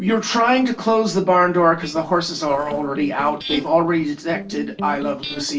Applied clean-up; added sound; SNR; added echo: neural separator model SepFormer DNS4.